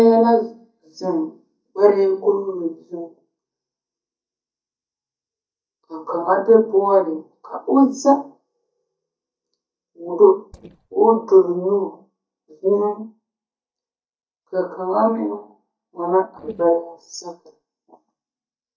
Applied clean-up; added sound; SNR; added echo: neural mask model DeepFilterNet 3.